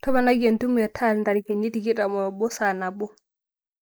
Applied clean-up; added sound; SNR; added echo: neural mask model Resemble Enhance denoiser.